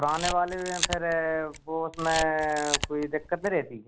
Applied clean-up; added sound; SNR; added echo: none; Camera; 7 dB; none.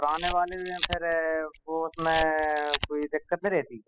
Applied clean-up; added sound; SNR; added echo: classical method spectral subtraction.